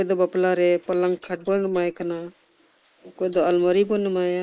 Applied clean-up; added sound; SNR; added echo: neural mask model Resemble Enhance denoiser.